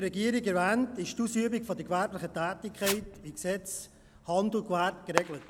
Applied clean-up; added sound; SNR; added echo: none; Fireworks; 11 dB; none.